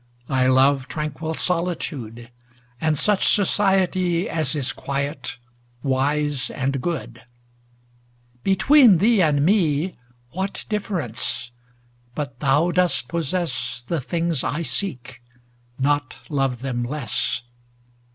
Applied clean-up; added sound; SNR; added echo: none; none; none; none.